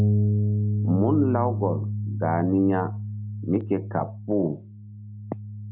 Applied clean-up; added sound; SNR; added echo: none; Bass guitar; 0 dB; none.